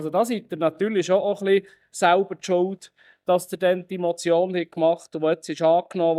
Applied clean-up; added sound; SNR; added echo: neural mask model DeepFilterNet 3.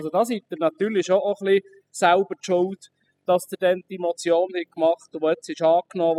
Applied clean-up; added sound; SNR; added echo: classical method spectral subtraction.